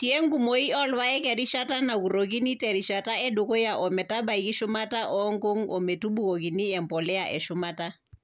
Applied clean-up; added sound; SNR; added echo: none; none; none; none.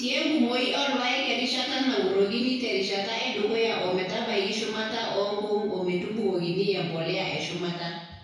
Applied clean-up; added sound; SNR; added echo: none; none; none; reverberation time 1.0 s.